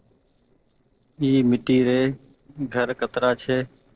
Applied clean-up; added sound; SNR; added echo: neural separator model SepFormer DNS4.